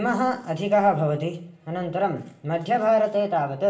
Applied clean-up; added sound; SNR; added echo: none; none; none; reverberation time 0.4 s.